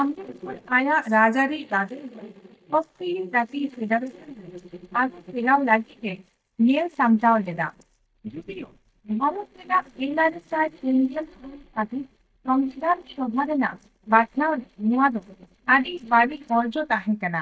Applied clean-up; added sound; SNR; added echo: neural mask model DeepFilterNet 3.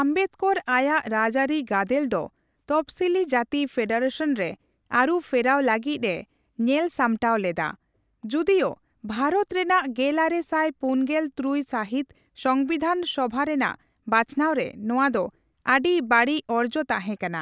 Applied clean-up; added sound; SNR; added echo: none; none; none; none.